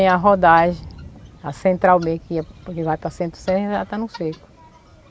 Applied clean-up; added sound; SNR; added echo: none; none; none; none.